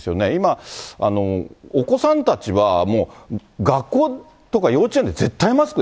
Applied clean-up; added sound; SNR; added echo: none; none; none; none.